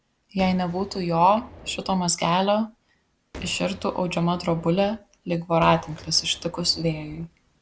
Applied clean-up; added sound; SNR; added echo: none; Boom; 19 dB; none.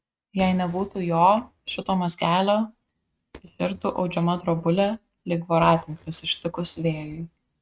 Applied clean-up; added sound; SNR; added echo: neural mask model RNNoise.